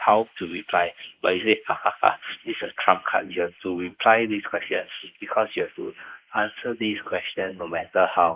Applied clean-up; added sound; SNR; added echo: neural mask model Resemble Enhance denoiser.